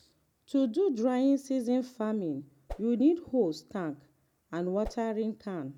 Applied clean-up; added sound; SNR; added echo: none; Whoosh, swoosh, swish; 13 dB; none.